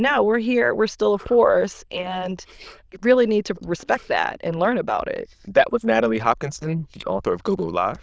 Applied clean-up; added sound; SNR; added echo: neural diffusion model UNIVERSE++.